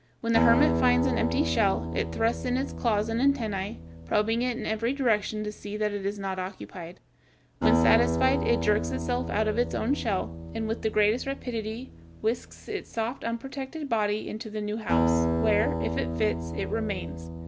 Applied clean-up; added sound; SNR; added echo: none; Acoustic guitar; 3 dB; none.